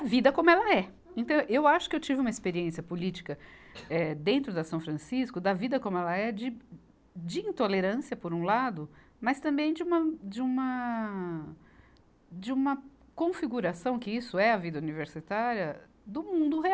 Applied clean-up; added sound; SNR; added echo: none; none; none; none.